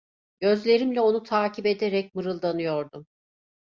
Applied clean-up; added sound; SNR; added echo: none; none; none; none.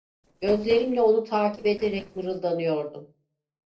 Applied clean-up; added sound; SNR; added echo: neural separator model SepFormer DNS4.